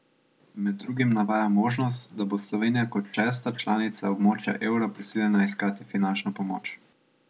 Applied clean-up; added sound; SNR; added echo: none; none; none; none.